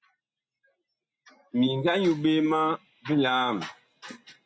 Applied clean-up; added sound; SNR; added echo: none; none; none; none.